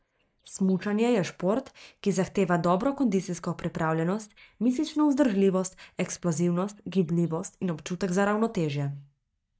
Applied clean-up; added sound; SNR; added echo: neural mask model DeepFilterNet 3.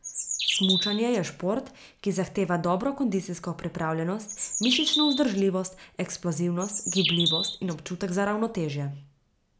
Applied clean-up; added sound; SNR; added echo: none; Bird; 1 dB; none.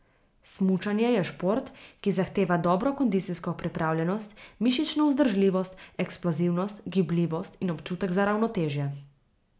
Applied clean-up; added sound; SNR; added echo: none; none; none; none.